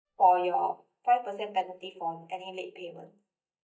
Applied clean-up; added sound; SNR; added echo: neural mask model DeepFilterNet 3.